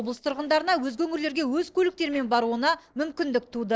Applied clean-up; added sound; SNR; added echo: neural separator model SepFormer DNS4.